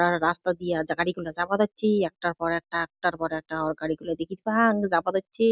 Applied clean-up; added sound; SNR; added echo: none; none; none; none.